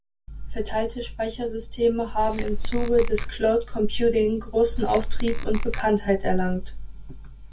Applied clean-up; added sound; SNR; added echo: none; Squeak / Tools; 0 dB; reverberation time 0.1 s.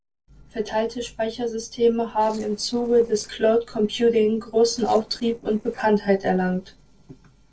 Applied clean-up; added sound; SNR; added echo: neural separator model SepFormer DNS4.